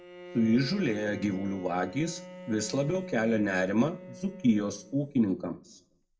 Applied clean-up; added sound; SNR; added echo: none; Bowed string instrument; 16 dB; reverberation time 0.3 s.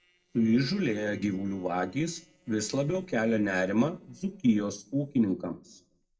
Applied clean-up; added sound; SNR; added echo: neural separator model SepFormer DNS4.